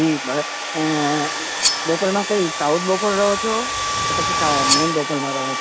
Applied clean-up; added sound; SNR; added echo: none; Domestic sounds, home sounds + Cutlery, silverware; 0 dB; none.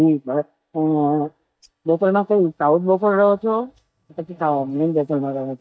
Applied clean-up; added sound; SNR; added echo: neural mask model DeepFilterNet 3.